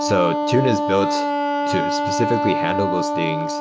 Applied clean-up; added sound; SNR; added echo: none; Wind instrument, woodwind instrument; -1 dB; none.